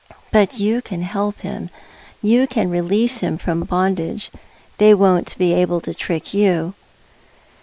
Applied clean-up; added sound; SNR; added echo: neural mask model Resemble Enhance denoiser.